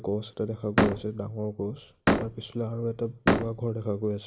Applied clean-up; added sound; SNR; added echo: none; Slam; -2 dB; none.